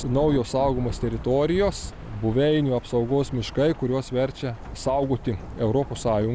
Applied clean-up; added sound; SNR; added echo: none; Rain / Thunderstorm; 13 dB; none.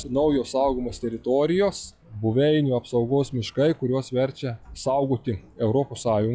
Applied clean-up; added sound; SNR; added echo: classical method log-MMSE.